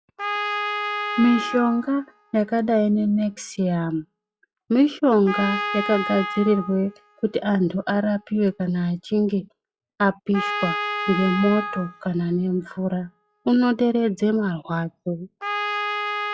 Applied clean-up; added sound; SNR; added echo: classical method log-MMSE.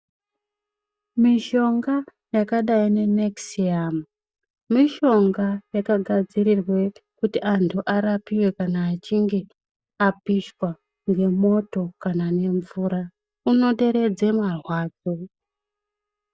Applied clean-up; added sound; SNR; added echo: neural mask model DeepFilterNet 3.